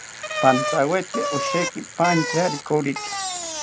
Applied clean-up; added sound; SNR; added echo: none; Bicycle; 4 dB; none.